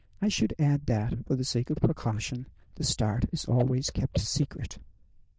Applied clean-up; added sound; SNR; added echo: neural diffusion model UNIVERSE++.